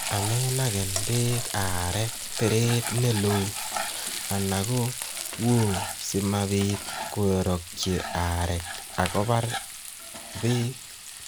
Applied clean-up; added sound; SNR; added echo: none; Frying (food); 6 dB; none.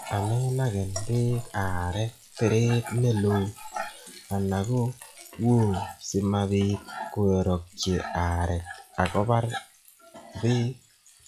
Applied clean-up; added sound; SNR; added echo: classical method log-MMSE.